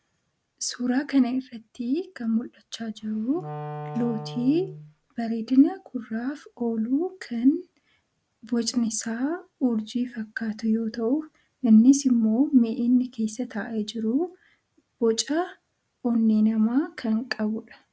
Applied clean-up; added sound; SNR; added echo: none; Wind instrument, woodwind instrument; 12 dB; none.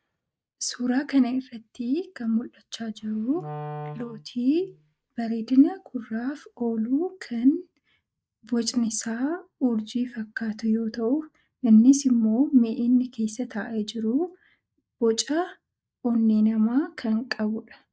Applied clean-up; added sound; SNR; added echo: neural mask model DeepFilterNet 3.